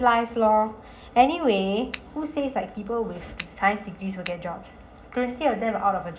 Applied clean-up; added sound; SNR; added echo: none; Finger snapping; 15 dB; reverberation time 0.4 s.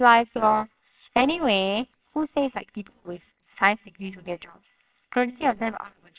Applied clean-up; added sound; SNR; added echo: neural separator model SepFormer WHAMR!.